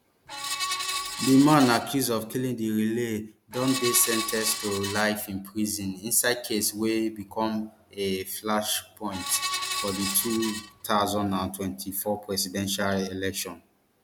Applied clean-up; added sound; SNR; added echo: none; Screech; 5 dB; none.